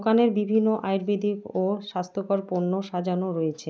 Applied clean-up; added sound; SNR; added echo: none; none; none; none.